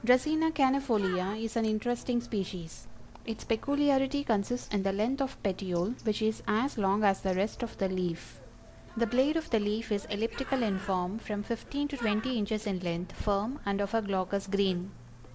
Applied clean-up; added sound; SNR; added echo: none; Bird; 17 dB; none.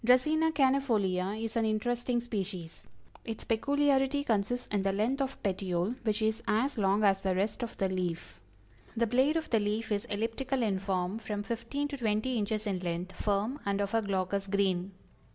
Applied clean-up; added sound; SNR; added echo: none; none; none; none.